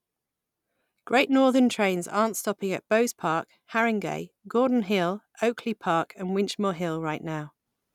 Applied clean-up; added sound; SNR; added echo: none; none; none; none.